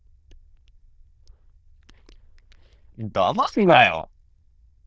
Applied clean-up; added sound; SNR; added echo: neural diffusion model UNIVERSE++.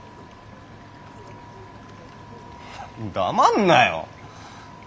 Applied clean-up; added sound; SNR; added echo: none; none; none; none.